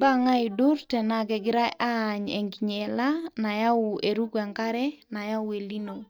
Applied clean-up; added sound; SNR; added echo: neural mask model DeepFilterNet 3.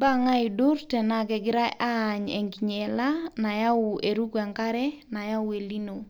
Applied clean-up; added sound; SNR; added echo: none; none; none; none.